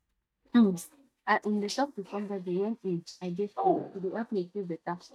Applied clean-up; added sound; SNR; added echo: neural mask model DeepFilterNet 3.